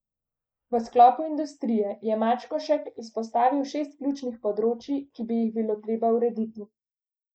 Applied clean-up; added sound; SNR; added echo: neural mask model Resemble Enhance denoiser.